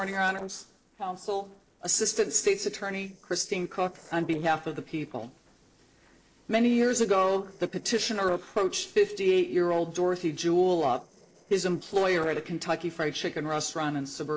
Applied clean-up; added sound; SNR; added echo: neural separator model SepFormer DNS4.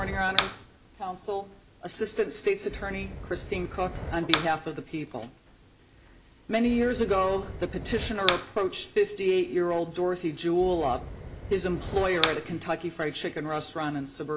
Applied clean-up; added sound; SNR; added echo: none; Fire; 7 dB; reverberation time 0.4 s.